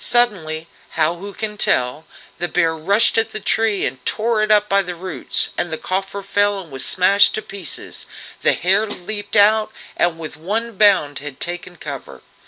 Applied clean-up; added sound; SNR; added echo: none; none; none; none.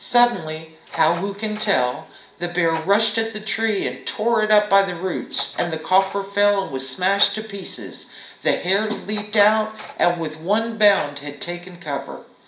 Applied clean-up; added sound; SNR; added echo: none; Door; 19 dB; reverberation time 0.5 s.